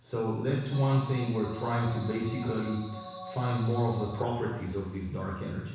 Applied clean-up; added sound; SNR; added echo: none; Organ; 13 dB; reverberation time 1.1 s.